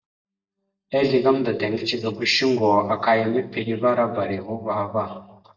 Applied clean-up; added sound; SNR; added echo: neural mask model DeepFilterNet 3.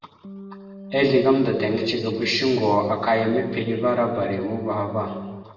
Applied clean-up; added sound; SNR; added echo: none; Organ; 15 dB; reverberation time 1.3 s.